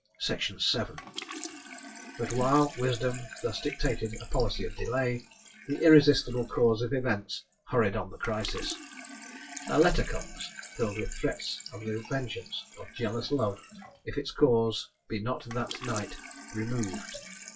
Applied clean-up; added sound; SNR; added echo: classical method WPE with log-MMSE.